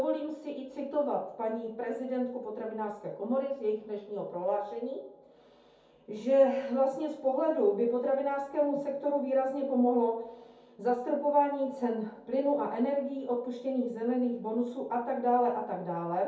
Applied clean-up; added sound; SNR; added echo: none; none; none; reverberation time 0.6 s.